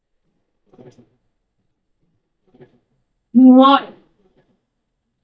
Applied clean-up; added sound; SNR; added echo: neural mask model DeepFilterNet 3.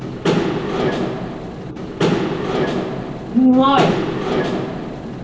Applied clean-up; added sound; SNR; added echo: none; Engine / Mechanisms; -1 dB; reverberation time 0.7 s.